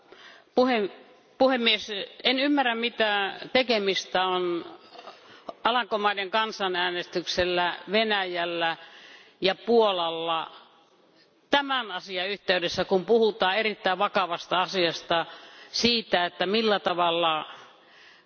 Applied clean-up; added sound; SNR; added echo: none; none; none; none.